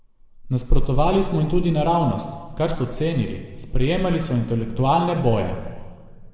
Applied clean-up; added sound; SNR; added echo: none; none; none; reverberation time 1.5 s.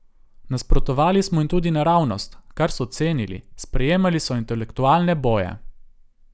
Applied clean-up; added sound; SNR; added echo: none; none; none; none.